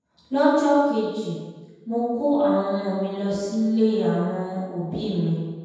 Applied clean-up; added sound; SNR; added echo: none; none; none; reverberation time 1.2 s.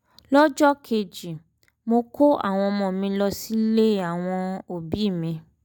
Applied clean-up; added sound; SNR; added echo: none; none; none; none.